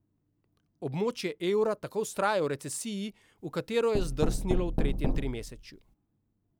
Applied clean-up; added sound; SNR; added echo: none; Knock; -2 dB; none.